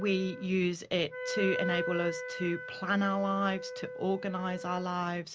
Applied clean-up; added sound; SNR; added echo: none; Wind instrument, woodwind instrument; 7 dB; none.